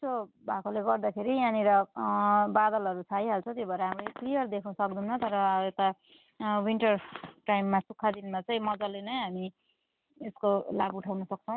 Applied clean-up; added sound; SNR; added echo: none; none; none; none.